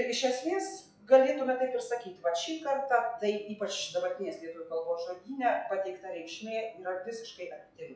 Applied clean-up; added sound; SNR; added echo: classical method log-MMSE.